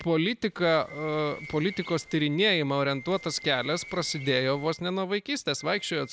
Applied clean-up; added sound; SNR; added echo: none; Bird + Wind instrument, woodwind instrument; 18 dB; none.